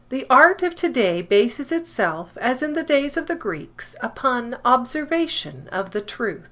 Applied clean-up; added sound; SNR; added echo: none; none; none; none.